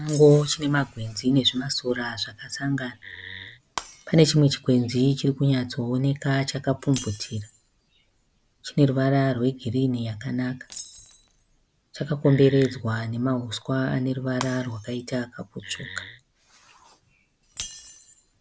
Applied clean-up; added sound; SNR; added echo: none; Shatter + Wood; 20 dB; none.